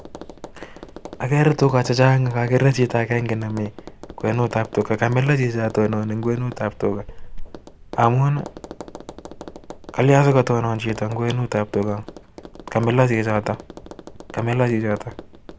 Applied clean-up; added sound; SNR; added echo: none; Tap; 16 dB; none.